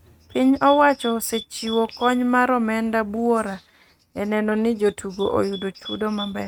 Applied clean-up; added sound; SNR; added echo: neural mask model RNNoise.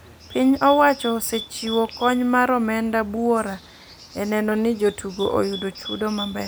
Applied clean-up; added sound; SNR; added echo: none; Bird; 17 dB; none.